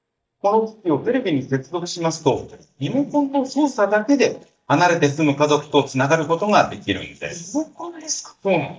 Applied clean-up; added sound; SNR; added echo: neural mask model DeepFilterNet 3.